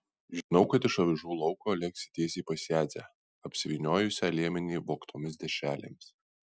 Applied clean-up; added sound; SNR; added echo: none; none; none; none.